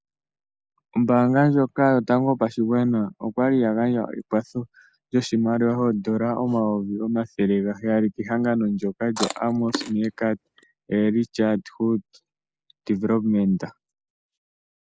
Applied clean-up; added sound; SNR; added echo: neural mask model Resemble Enhance denoiser.